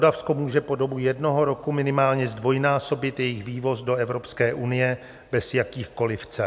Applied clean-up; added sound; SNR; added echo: none; none; none; none.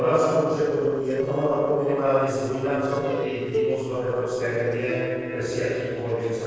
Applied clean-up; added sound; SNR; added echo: neural separator model SepFormer DNS4.